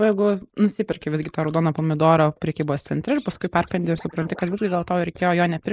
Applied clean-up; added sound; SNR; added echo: neural mask model Resemble Enhance denoiser.